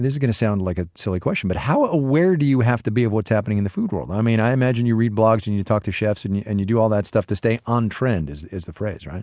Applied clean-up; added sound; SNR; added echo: none; none; none; none.